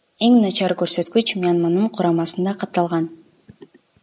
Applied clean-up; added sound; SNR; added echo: none; none; none; none.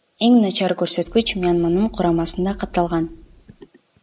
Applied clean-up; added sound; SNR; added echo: none; Boom; 19 dB; none.